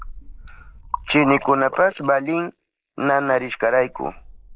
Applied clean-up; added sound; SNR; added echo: neural mask model Resemble Enhance denoiser.